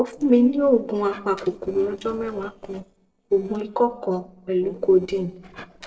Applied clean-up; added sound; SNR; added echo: neural separator model SepFormer DNS4.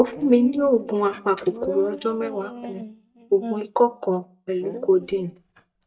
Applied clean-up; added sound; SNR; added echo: neural mask model DeepFilterNet 3.